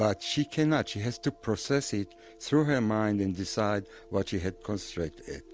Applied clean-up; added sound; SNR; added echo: none; none; none; none.